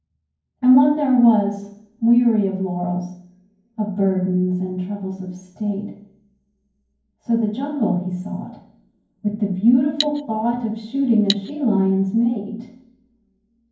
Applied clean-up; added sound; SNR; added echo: none; Cutlery, silverware; 9 dB; reverberation time 0.9 s.